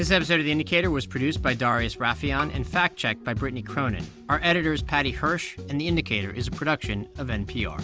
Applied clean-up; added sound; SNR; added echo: none; Bowed string instrument; 15 dB; none.